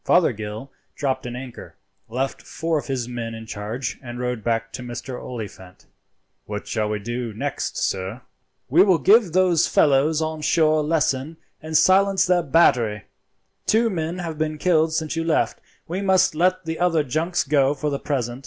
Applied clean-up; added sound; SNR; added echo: none; none; none; none.